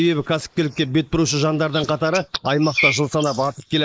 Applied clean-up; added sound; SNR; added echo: neural mask model Resemble Enhance denoiser.